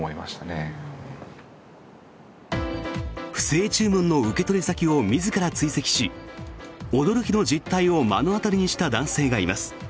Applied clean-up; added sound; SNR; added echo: none; none; none; none.